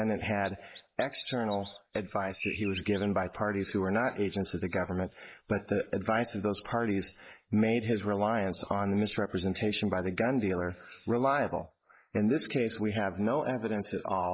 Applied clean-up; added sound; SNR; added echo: neural mask model Resemble Enhance denoiser.